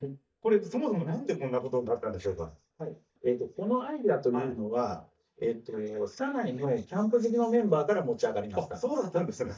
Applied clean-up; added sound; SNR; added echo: neural mask model DeepFilterNet 3.